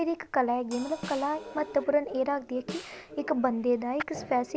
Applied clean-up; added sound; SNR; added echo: none; Snare drum + Crash cymbal; 17 dB; none.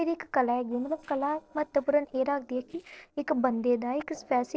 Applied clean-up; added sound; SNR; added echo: neural separator model SepFormer DNS4.